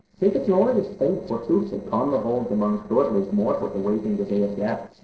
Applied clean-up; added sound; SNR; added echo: neural separator model SepFormer DNS4.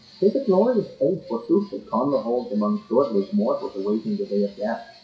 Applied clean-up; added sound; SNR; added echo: classical method WPE with log-MMSE.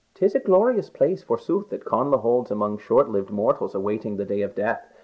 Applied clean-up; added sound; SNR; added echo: none; none; none; none.